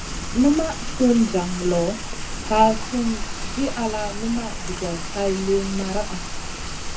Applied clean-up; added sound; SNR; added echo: none; Rain; 5 dB; reverberation time 0.4 s.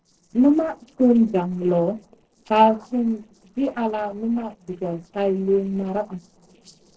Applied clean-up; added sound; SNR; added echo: neural separator model SepFormer DNS4.